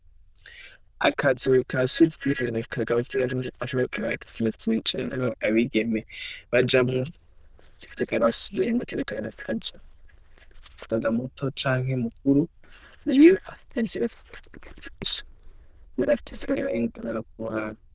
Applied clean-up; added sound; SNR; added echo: neural diffusion model UNIVERSE++.